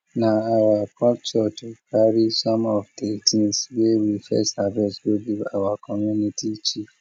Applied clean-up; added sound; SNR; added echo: none; none; none; none.